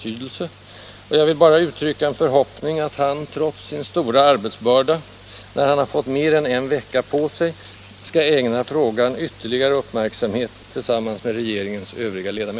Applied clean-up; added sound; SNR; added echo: none; none; none; none.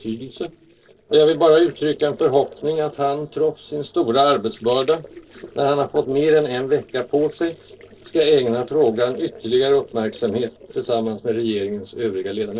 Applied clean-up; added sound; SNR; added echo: neural separator model SepFormer DNS4.